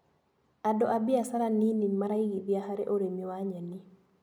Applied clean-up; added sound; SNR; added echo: none; none; none; none.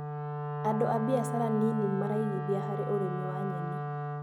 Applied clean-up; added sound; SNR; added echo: none; Wind instrument, woodwind instrument; 2 dB; none.